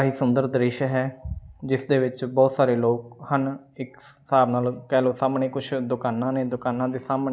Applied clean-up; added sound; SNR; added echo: none; none; none; none.